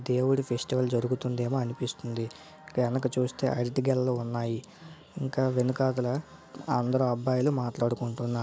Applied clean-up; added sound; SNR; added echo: none; none; none; none.